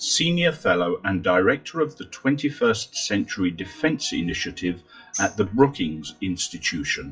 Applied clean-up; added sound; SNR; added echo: classical method WPE with log-MMSE.